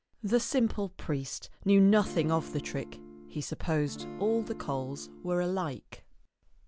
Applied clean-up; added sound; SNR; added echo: none; Acoustic guitar / Strum; 13 dB; none.